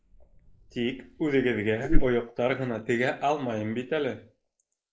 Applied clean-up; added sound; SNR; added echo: neural mask model Resemble Enhance denoiser.